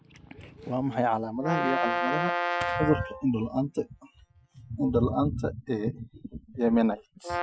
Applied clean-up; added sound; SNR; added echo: classical method Wiener filter.